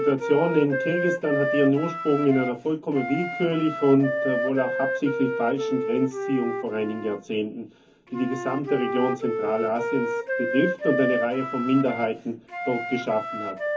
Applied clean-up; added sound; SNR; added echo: none; Wind instrument, woodwind instrument; 4 dB; reverberation time 0.3 s.